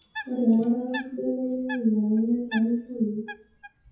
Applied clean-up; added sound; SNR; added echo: classical method WPE with log-MMSE.